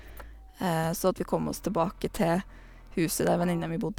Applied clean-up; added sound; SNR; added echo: none; Motor vehicle (road); 18 dB; none.